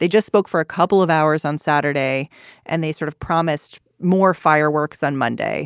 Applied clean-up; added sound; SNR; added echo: none; none; none; none.